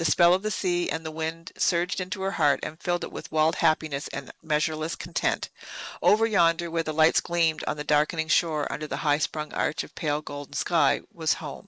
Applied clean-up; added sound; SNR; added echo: neural mask model Resemble Enhance denoiser.